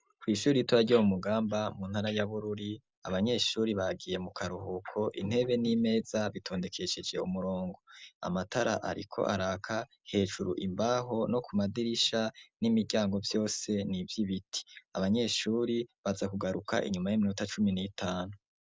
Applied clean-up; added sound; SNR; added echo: none; none; none; none.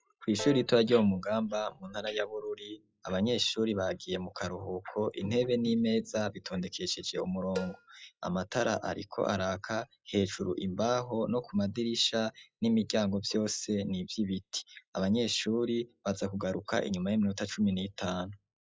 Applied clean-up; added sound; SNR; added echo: classical method log-MMSE.